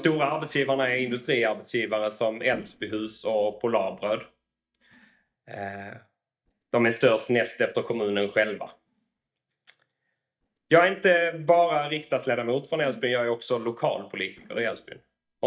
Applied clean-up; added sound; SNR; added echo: neural mask model DeepFilterNet 3.